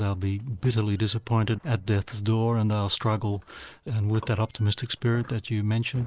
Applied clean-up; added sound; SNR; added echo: neural separator model SepFormer DNS4.